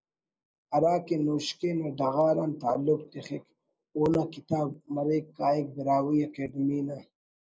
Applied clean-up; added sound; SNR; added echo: neural mask model Resemble Enhance denoiser.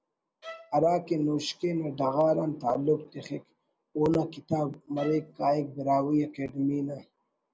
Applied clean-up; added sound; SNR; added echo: none; Bowed string instrument; 19 dB; none.